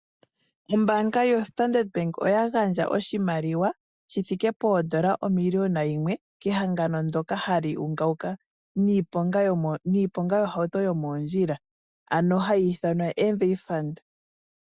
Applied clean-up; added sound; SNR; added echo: none; none; none; none.